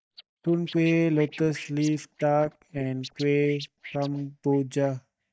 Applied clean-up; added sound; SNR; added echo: neural mask model DeepFilterNet 3.